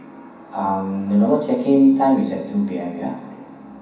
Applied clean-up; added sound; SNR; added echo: none; none; none; reverberation time 0.7 s.